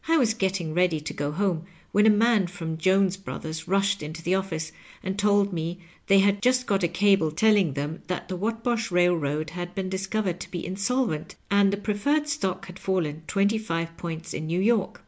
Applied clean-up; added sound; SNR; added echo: none; none; none; none.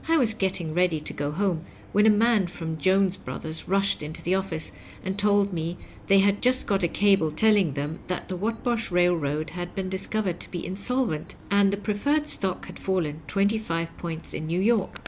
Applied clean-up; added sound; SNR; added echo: none; Bird vocalization, bird call, bird song; 14 dB; none.